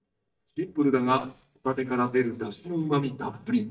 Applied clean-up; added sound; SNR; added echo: neural mask model DeepFilterNet 3.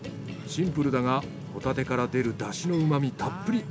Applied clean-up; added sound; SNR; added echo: none; none; none; none.